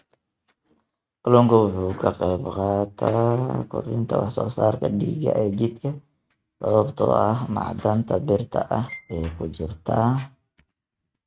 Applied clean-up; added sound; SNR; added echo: neural mask model RNNoise.